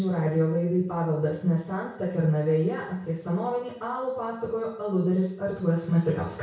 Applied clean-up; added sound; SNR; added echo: none; none; none; reverberation time 0.6 s.